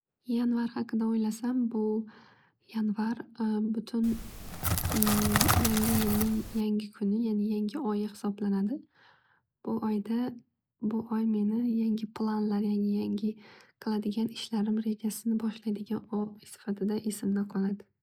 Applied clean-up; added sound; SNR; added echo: none; Crackle; -1 dB; none.